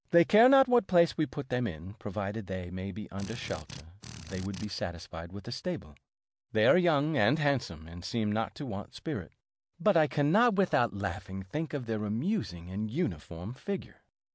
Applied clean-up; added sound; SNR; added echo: none; Drill; 15 dB; none.